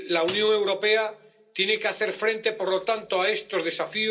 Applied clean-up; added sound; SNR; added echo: none; Snare drum; 18 dB; reverberation time 0.2 s.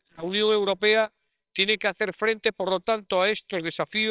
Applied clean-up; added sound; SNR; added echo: neural separator model SepFormer WHAMR!.